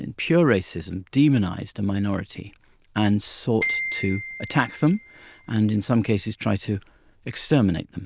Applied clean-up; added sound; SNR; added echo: neural diffusion model UNIVERSE++.